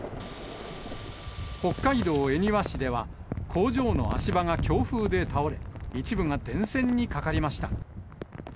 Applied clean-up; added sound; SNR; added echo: none; Car; 16 dB; none.